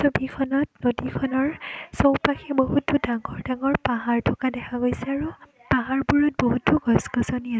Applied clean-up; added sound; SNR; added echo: none; none; none; none.